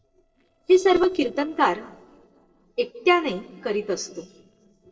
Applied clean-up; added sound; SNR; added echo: neural separator model SepFormer DNS4.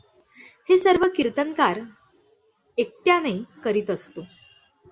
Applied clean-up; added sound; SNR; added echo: none; none; none; none.